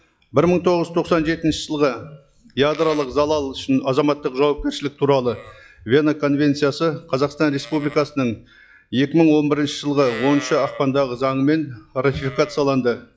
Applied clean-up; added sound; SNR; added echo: classical method log-MMSE.